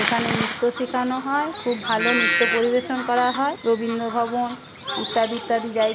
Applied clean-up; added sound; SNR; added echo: none; Bird vocalization, bird call, bird song; 4 dB; none.